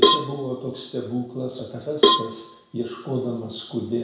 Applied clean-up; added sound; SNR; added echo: none; Cowbell; -4 dB; reverberation time 0.6 s.